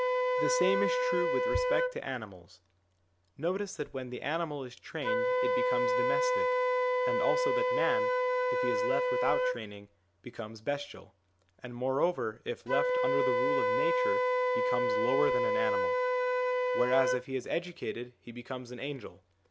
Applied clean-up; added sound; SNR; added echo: none; Wind instrument, woodwind instrument; -4 dB; none.